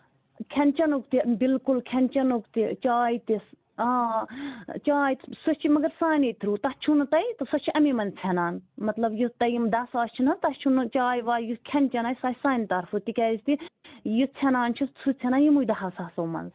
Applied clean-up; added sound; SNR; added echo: none; none; none; none.